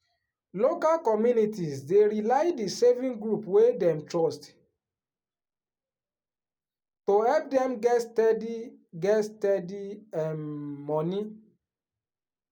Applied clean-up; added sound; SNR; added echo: none; none; none; none.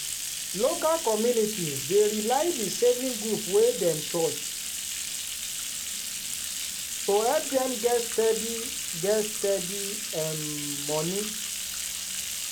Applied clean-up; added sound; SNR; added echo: none; Bathtub (filling or washing); 4 dB; none.